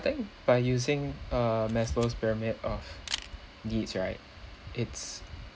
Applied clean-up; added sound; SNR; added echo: none; Camera; 15 dB; none.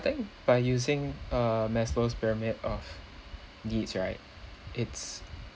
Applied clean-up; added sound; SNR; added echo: none; none; none; none.